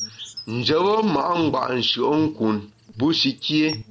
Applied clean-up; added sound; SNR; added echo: none; Alarm + Insect; 17 dB; none.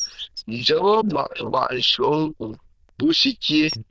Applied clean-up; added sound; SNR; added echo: neural diffusion model UNIVERSE++.